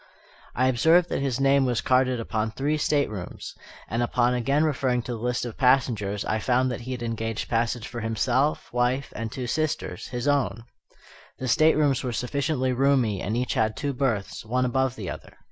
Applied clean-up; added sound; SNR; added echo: none; none; none; none.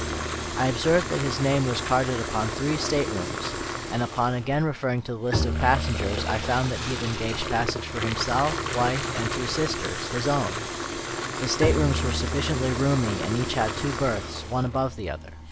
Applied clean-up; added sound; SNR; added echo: none; Bowed string instrument + Fill (with liquid) / Water tap, faucet; 3 dB; none.